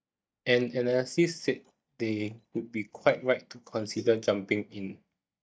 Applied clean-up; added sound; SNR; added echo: neural mask model DeepFilterNet 3.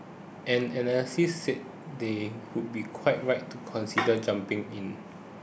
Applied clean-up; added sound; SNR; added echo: none; none; none; none.